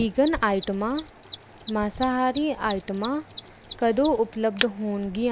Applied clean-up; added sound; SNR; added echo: none; Mechanisms; 14 dB; none.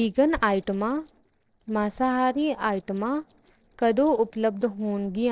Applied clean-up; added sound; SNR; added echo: neural separator model SepFormer DNS4.